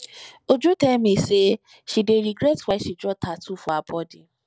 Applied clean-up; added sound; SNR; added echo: none; none; none; none.